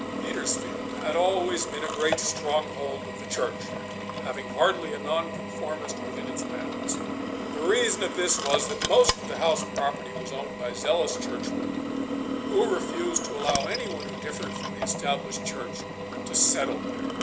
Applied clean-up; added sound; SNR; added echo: none; Drill; 3 dB; none.